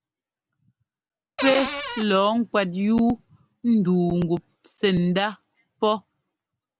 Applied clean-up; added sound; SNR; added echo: none; Cupboard open or close; 3 dB; none.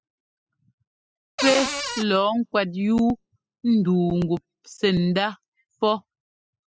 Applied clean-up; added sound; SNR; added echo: classical method spectral subtraction.